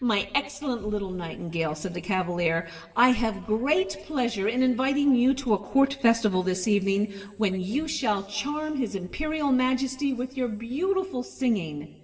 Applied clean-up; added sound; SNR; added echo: none; none; none; reverberation time 2.3 s.